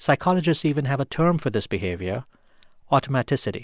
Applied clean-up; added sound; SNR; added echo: none; none; none; none.